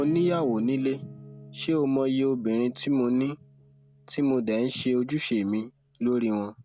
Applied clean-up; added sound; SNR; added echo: none; Acoustic guitar / Strum; 19 dB; none.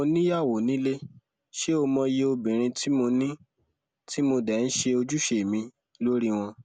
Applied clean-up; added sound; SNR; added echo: none; none; none; none.